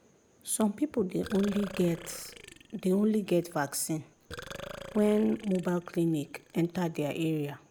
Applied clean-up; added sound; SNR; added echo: none; Burping, eructation; 17 dB; none.